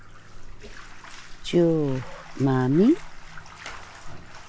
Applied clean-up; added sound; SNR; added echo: none; Bathtub (filling or washing); 11 dB; none.